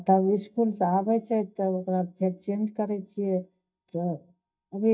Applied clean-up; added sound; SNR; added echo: neural mask model DeepFilterNet 3.